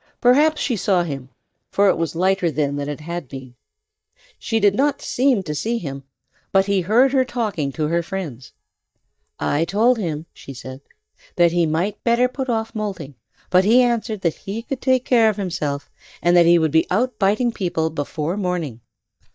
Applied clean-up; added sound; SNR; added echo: neural mask model DeepFilterNet 3.